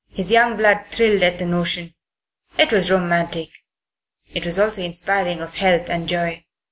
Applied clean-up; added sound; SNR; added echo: none; none; none; none.